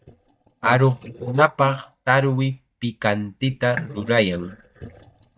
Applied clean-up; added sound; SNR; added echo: neural mask model DeepFilterNet 3.